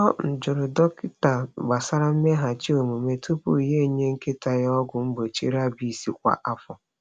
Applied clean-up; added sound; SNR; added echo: none; none; none; none.